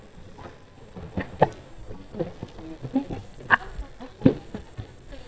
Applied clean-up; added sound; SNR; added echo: neural mask model DeepFilterNet 3.